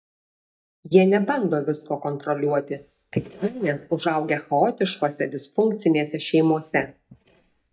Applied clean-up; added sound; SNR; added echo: neural mask model DeepFilterNet 3.